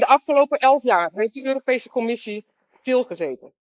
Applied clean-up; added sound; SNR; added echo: neural mask model Resemble Enhance denoiser.